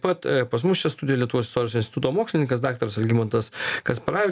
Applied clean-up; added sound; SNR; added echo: none; none; none; none.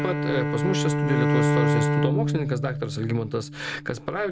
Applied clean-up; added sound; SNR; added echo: none; Bowed string instrument; -4 dB; none.